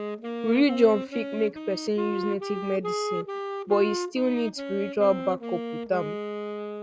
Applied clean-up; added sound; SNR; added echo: none; Wind instrument, woodwind instrument; 6 dB; none.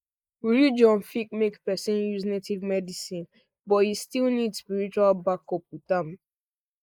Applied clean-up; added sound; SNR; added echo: neural mask model Resemble Enhance denoiser.